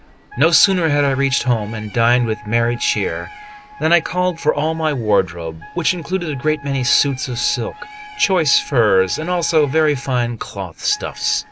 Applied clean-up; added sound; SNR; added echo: none; Wind instrument, woodwind instrument + Bird; 19 dB; none.